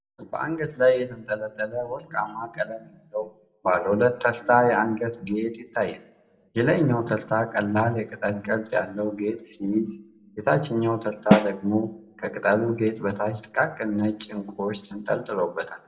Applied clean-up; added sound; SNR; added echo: none; Snare drum; 0 dB; reverberation time 0.5 s.